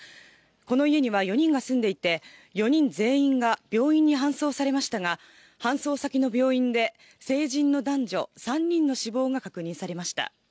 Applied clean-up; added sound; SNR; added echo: none; none; none; none.